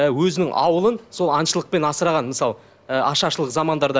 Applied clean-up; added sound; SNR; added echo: none; none; none; none.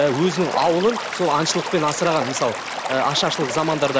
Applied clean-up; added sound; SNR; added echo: none; Stream / Liquid; 7 dB; none.